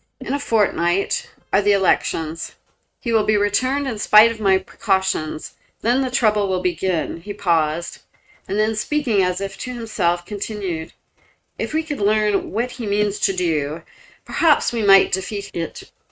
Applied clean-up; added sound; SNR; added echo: neural mask model RNNoise.